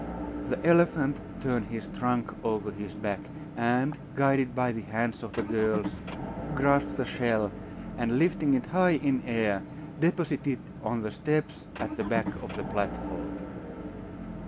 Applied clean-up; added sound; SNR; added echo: none; Motor vehicle (road) / Engine; 9 dB; none.